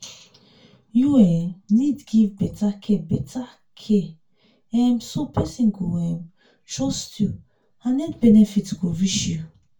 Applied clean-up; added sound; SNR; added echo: none; none; none; reverberation time 0.2 s.